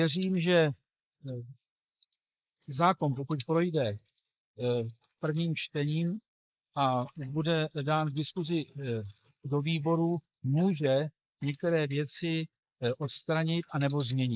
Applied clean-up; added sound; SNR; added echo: neural mask model Resemble Enhance denoiser.